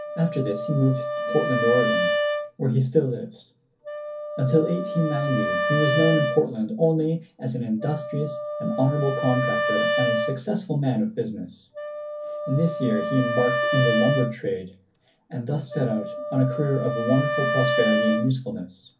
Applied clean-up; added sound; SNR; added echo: none; Wind instrument, woodwind instrument; 3 dB; reverberation time 0.3 s.